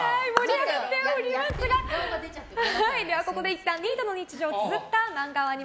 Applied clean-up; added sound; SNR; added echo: none; Explosion; 15 dB; none.